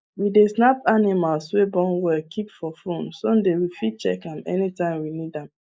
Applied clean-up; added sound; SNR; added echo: neural mask model Resemble Enhance denoiser.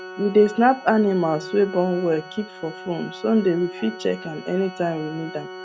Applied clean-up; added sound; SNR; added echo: none; Organ; 15 dB; none.